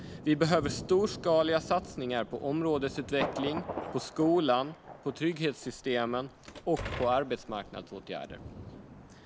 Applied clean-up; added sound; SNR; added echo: none; Door + Thunder; 11 dB; none.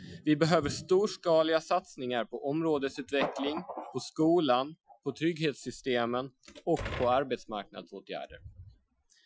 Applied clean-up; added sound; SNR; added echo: classical method Wiener filter.